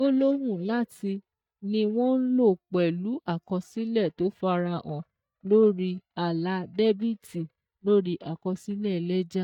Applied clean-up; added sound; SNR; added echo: neural mask model DeepFilterNet 3.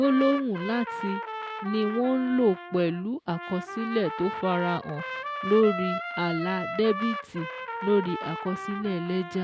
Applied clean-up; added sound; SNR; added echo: none; Trumpet; 8 dB; none.